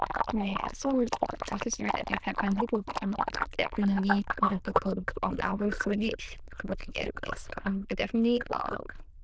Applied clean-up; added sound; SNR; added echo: neural diffusion model UNIVERSE++.